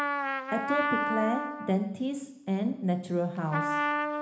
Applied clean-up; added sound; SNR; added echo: none; Trumpet; 1 dB; reverberation time 1.1 s.